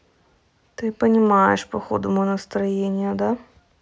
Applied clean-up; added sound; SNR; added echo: none; none; none; none.